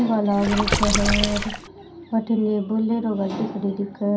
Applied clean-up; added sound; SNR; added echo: none; Water / Splash, splatter; 0 dB; reverberation time 0.3 s.